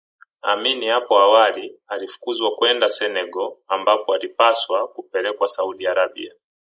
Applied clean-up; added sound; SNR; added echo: neural mask model Resemble Enhance denoiser.